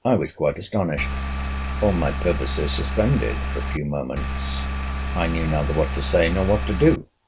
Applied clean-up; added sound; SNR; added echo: none; Engine; 2 dB; none.